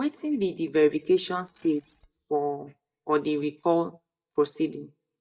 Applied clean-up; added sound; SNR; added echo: neural mask model DeepFilterNet 3.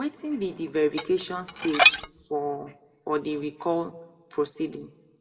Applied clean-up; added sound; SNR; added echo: none; Dishes, pots, and pans; -4 dB; reverberation time 0.8 s.